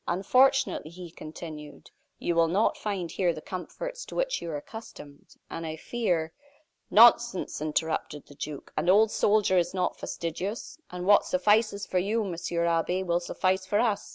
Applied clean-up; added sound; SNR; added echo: none; none; none; none.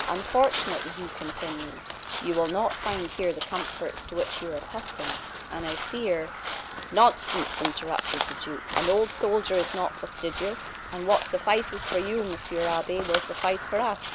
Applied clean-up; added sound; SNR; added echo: none; Crow; 4 dB; none.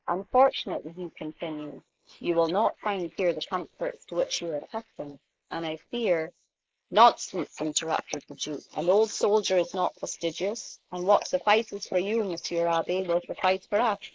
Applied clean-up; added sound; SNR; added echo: neural mask model Resemble Enhance denoiser.